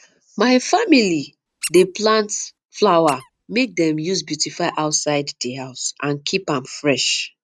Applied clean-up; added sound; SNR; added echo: neural mask model RNNoise.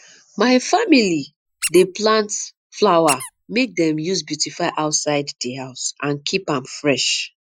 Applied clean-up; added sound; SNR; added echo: classical method Wiener filter.